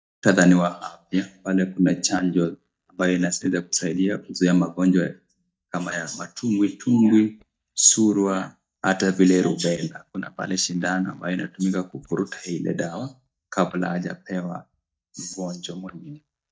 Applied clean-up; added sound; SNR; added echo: neural mask model DeepFilterNet 3.